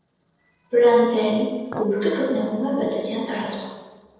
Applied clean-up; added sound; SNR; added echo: neural separator model SepFormer DNS4.